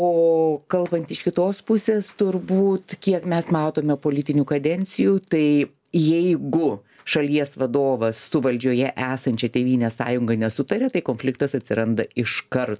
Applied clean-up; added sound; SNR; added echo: none; none; none; none.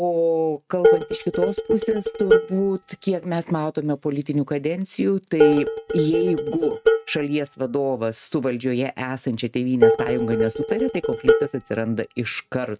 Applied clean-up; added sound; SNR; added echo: neural mask model RNNoise.